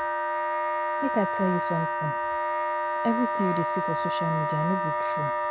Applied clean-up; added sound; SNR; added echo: none; Wind instrument, woodwind instrument; -4 dB; none.